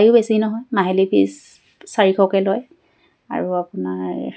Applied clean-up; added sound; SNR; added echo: none; none; none; none.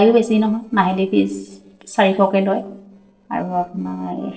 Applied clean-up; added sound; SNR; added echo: neural separator model SepFormer DNS4.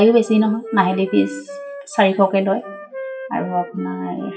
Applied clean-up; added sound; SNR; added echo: classical method WPE with log-MMSE.